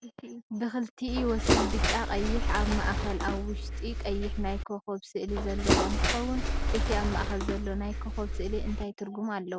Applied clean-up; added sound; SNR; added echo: none; Bird; -4 dB; none.